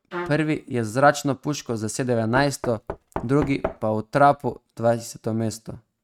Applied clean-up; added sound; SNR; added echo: neural mask model RNNoise.